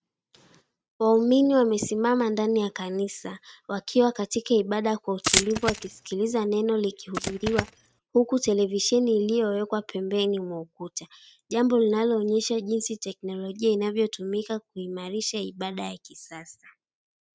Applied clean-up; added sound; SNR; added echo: neural mask model RNNoise.